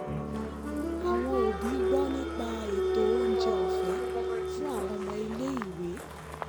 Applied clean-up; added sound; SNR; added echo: none; Applause; -5 dB; none.